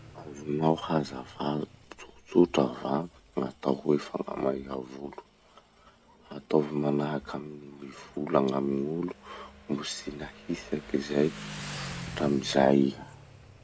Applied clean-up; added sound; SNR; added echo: none; Motorcycle; 17 dB; none.